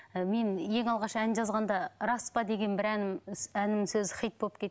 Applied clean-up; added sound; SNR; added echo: none; none; none; none.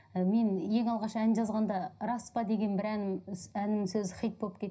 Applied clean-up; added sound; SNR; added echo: none; none; none; reverberation time 0.4 s.